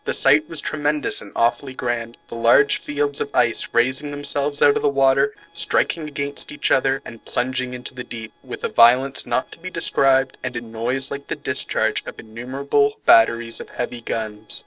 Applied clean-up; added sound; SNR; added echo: neural separator model SepFormer DNS4.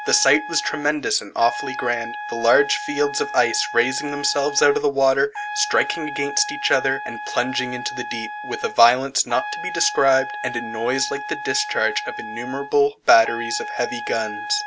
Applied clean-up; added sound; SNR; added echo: none; Trumpet; 10 dB; none.